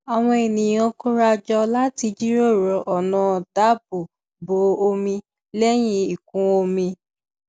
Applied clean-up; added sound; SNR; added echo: none; none; none; none.